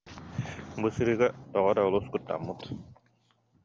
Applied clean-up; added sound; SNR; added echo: none; none; none; none.